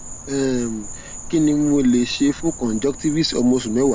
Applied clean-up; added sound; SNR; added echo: none; Insect; 13 dB; none.